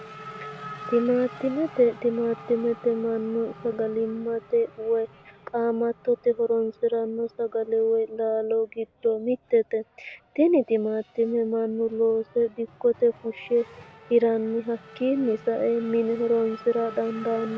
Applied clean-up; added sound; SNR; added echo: none; Race car, auto racing / Accelerating, revving, vroom; 19 dB; none.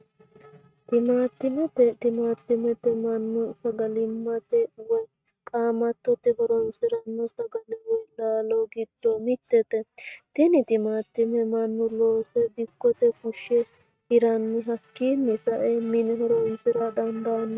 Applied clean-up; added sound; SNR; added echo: neural mask model RNNoise.